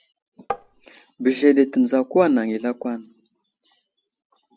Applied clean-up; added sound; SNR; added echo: none; Tap; 8 dB; none.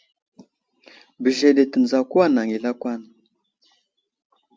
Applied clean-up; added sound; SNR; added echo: none; none; none; none.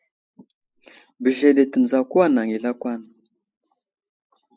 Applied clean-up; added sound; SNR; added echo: neural mask model Resemble Enhance denoiser.